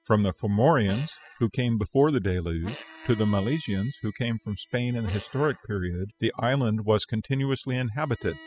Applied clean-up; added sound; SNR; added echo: classical method spectral subtraction.